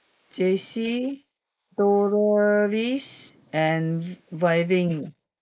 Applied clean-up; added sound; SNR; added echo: neural mask model Resemble Enhance denoiser.